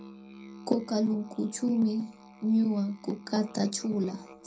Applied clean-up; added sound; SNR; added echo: none; Musical instrument; 19 dB; reverberation time 0.2 s.